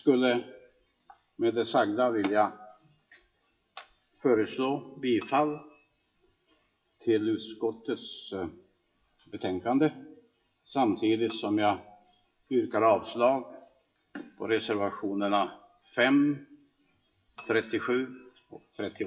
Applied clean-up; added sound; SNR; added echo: classical method WPE with log-MMSE.